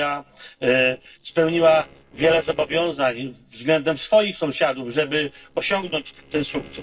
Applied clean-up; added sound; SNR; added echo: neural separator model SepFormer DNS4.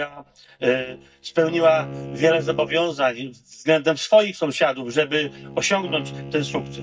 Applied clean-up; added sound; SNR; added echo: neural mask model DeepFilterNet 3.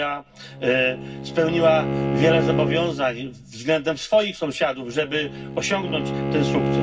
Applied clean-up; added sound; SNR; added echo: none; Bowed string instrument; 3 dB; reverberation time 0.4 s.